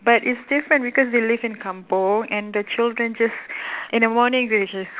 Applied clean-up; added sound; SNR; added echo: none; none; none; none.